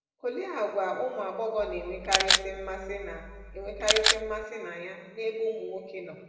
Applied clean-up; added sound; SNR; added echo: none; Camera; -3 dB; reverberation time 1.8 s.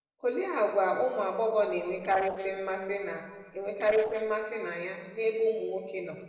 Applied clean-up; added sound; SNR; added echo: neural separator model SepFormer DNS4.